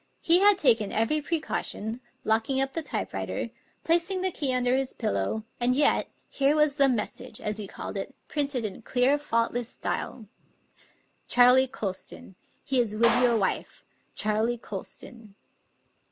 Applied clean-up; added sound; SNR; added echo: none; Clapping; 8 dB; none.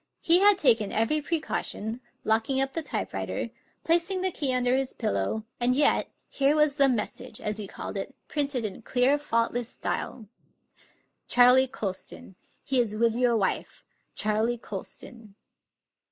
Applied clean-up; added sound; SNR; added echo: neural mask model Resemble Enhance denoiser.